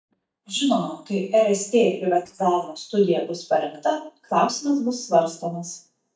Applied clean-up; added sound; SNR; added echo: neural mask model DeepFilterNet 3.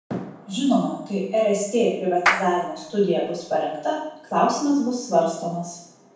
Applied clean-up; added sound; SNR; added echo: none; Clapping; 5 dB; reverberation time 0.6 s.